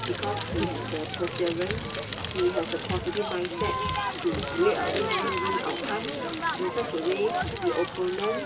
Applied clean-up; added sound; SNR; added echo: none; Crackle; 1 dB; reverberation time 0.2 s.